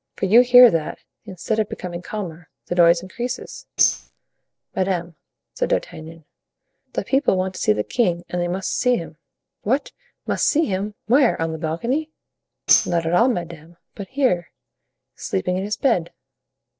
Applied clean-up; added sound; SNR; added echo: neural separator model SepFormer DNS4.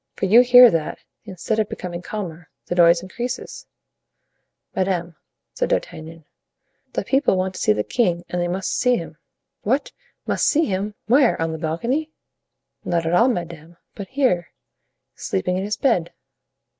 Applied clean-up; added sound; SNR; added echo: none; none; none; none.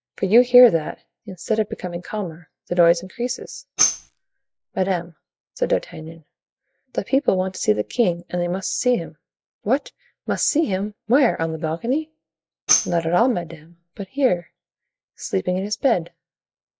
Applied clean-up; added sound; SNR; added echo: classical method log-MMSE.